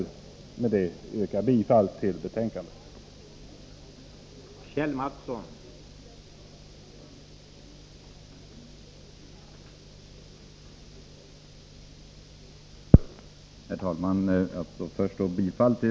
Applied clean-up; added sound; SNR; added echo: none; none; none; none.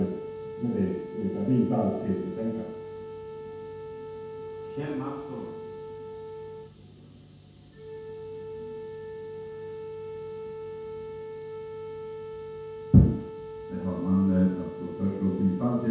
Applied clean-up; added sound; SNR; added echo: none; Wind instrument, woodwind instrument; 9 dB; reverberation time 0.6 s.